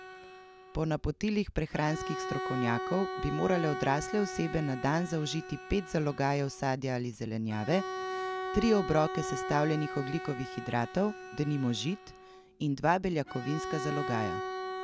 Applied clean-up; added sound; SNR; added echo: none; Bowed string instrument; 8 dB; none.